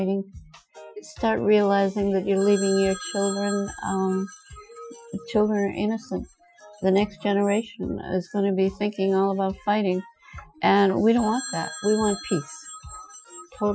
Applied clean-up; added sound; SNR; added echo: classical method Wiener filter.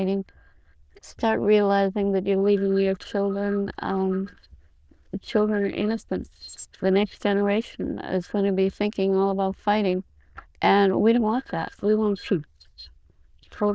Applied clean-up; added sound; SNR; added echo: neural diffusion model UNIVERSE++.